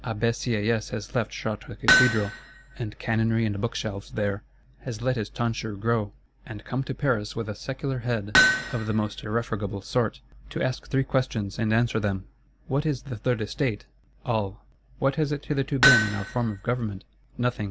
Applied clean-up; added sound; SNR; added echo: none; Hammer; -2 dB; none.